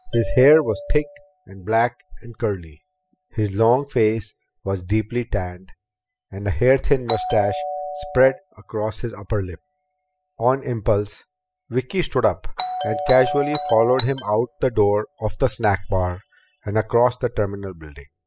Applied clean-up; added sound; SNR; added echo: classical method spectral subtraction.